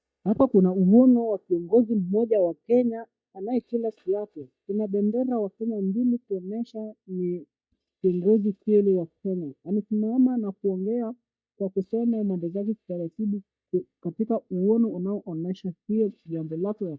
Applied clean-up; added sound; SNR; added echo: neural mask model DeepFilterNet 3.